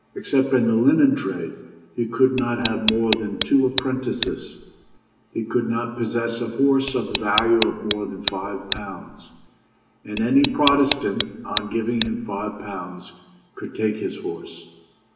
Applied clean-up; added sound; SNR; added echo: none; Tick; 6 dB; reverberation time 1.1 s.